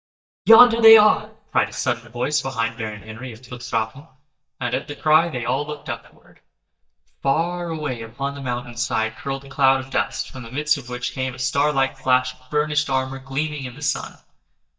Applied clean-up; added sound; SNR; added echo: neural mask model DeepFilterNet 3.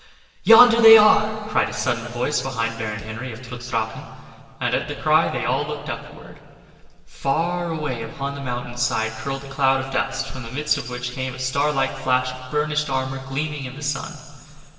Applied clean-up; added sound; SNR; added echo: neural separator model SepFormer DNS4.